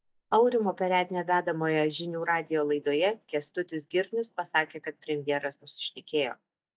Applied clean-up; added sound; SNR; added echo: neural mask model DeepFilterNet 3.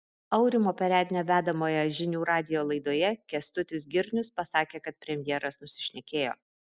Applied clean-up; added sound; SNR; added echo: none; none; none; none.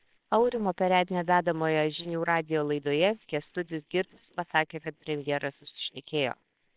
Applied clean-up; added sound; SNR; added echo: neural separator model SepFormer WHAMR!.